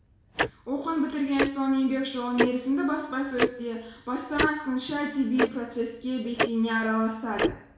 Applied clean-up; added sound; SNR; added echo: none; Tick-tock; 4 dB; reverberation time 0.7 s.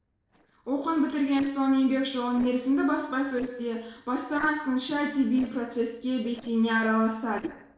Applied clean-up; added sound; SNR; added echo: neural separator model SepFormer DNS4.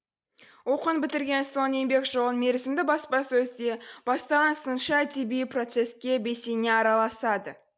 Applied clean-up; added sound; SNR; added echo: none; none; none; none.